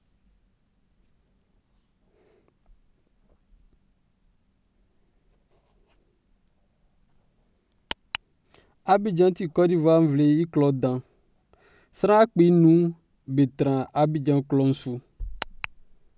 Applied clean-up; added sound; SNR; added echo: none; none; none; none.